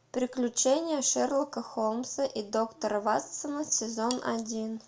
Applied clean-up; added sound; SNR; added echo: none; Cutlery, silverware; 14 dB; reverberation time 0.3 s.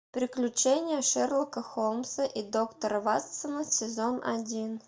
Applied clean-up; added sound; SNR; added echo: neural mask model DeepFilterNet 3.